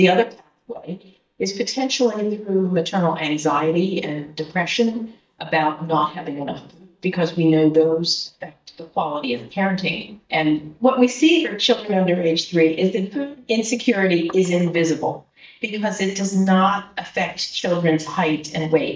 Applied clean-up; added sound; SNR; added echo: neural mask model DeepFilterNet 3.